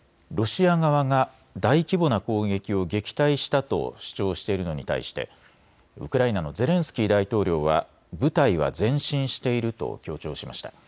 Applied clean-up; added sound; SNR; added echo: none; none; none; none.